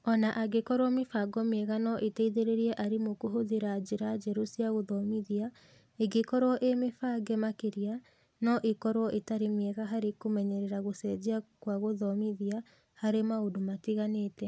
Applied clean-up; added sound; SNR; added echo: none; none; none; none.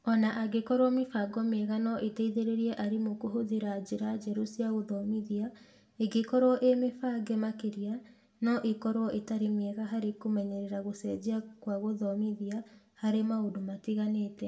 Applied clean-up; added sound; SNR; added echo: none; none; none; reverberation time 0.6 s.